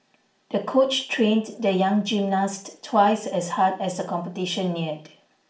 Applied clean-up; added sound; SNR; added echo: none; none; none; reverberation time 0.4 s.